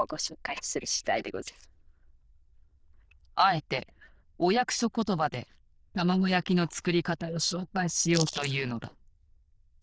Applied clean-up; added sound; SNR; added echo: neural diffusion model UNIVERSE++.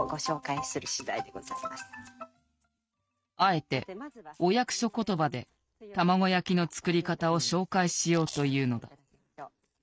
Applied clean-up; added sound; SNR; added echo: neural mask model RNNoise.